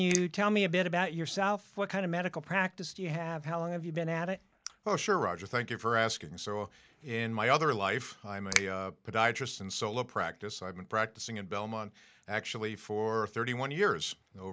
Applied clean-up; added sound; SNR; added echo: neural mask model Resemble Enhance denoiser.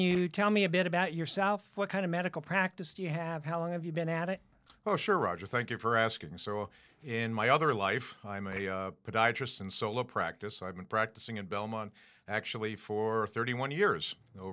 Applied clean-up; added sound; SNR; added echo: neural separator model SepFormer DNS4.